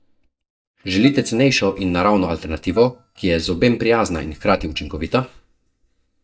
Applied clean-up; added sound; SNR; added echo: neural mask model DeepFilterNet 3.